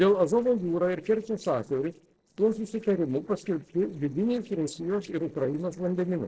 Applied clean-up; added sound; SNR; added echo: neural separator model SepFormer DNS4.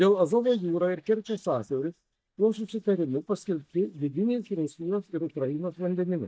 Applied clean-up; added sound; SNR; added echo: neural mask model DeepFilterNet 3.